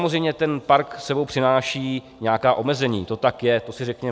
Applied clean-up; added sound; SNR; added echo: none; none; none; none.